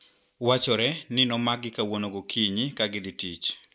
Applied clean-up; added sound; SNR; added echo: none; none; none; none.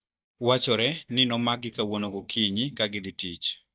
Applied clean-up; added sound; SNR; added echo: neural mask model DeepFilterNet 3.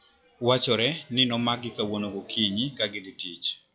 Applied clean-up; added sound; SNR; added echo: classical method log-MMSE.